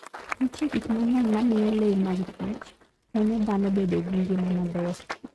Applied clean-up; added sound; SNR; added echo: neural mask model RNNoise.